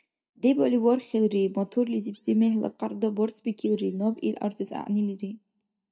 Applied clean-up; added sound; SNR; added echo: neural mask model DeepFilterNet 3.